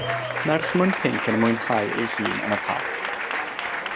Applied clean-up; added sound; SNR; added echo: none; Applause; 2 dB; none.